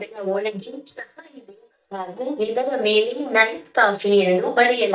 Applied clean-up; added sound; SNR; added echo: neural mask model DeepFilterNet 3.